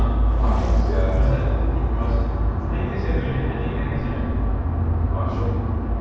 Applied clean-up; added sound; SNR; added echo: none; Race car, auto racing / Accelerating, revving, vroom; 16 dB; reverberation time 1.3 s.